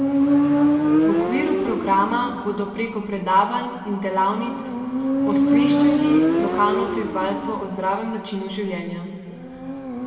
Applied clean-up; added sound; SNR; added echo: none; Motorcycle; -3 dB; reverberation time 2.0 s.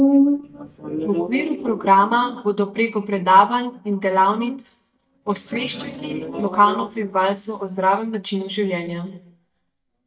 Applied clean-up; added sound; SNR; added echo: neural mask model DeepFilterNet 3.